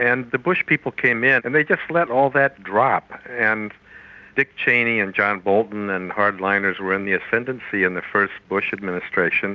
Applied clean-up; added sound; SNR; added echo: none; none; none; none.